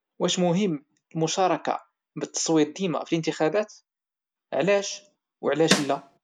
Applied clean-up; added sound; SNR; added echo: none; Snare drum; 0 dB; none.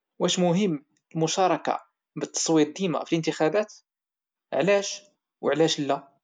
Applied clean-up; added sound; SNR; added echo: none; none; none; none.